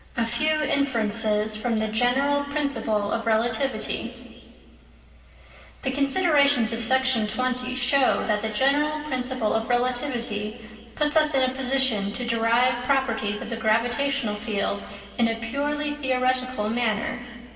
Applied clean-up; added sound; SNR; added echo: none; none; none; reverberation time 2.5 s.